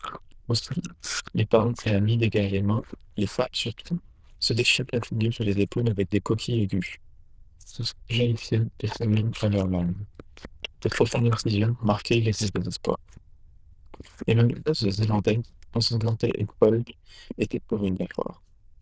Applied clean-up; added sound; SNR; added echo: neural diffusion model UNIVERSE++.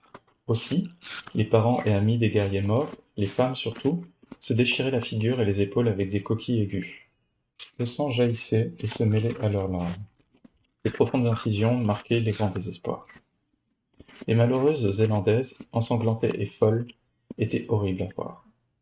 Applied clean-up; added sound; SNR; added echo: neural mask model RNNoise.